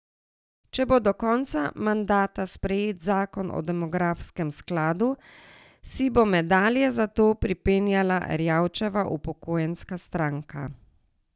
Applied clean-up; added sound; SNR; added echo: none; none; none; none.